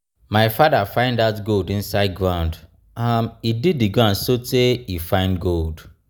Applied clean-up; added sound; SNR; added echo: none; none; none; none.